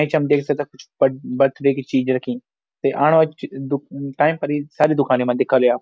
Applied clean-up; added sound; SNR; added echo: none; none; none; none.